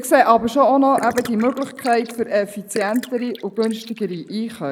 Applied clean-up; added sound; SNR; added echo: neural mask model Resemble Enhance denoiser.